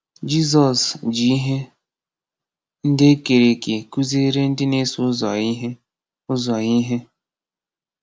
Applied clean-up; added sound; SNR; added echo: none; none; none; none.